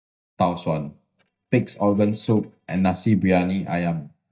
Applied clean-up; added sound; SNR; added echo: neural mask model DeepFilterNet 3.